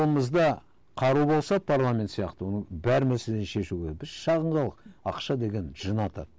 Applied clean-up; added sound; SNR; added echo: none; none; none; none.